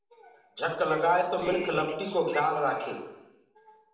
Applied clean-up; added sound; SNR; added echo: none; Bird; 16 dB; reverberation time 0.8 s.